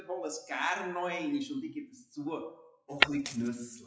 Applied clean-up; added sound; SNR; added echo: classical method WPE with log-MMSE.